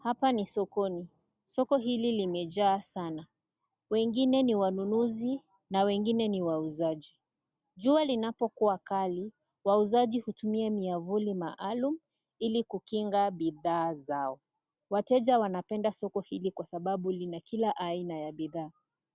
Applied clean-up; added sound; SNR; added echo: none; none; none; none.